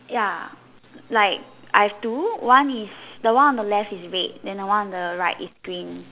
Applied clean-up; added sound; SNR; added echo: none; none; none; none.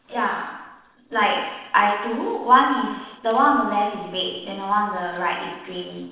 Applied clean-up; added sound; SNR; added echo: neural separator model SepFormer DNS4.